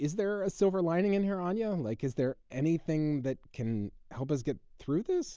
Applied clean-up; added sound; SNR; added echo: none; none; none; none.